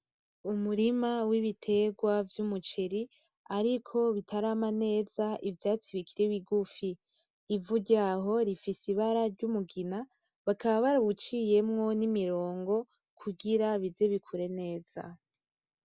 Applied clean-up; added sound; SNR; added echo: none; none; none; none.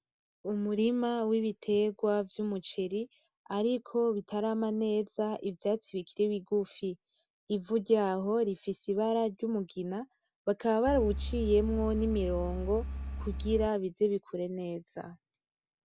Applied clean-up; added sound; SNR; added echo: none; Engine; 4 dB; none.